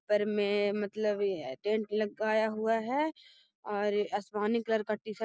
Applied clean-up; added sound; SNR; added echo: none; none; none; none.